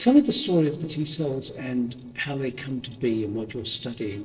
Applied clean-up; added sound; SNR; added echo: neural separator model SepFormer DNS4.